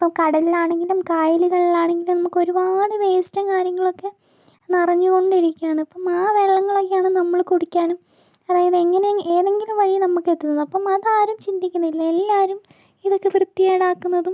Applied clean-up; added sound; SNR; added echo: none; none; none; none.